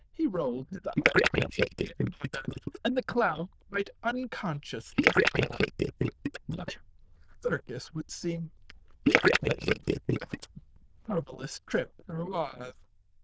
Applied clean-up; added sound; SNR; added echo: neural diffusion model UNIVERSE++.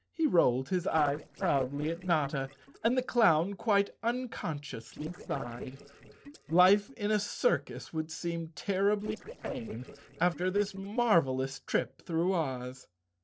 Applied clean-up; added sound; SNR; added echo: neural separator model SepFormer DNS4.